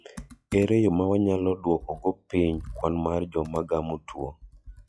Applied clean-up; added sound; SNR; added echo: classical method log-MMSE.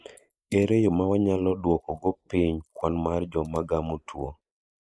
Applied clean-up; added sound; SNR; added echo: neural mask model Resemble Enhance denoiser.